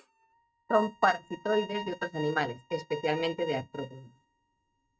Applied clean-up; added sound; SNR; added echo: neural mask model RNNoise.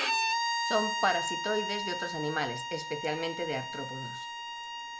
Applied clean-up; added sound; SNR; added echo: none; Bowed string instrument; -1 dB; none.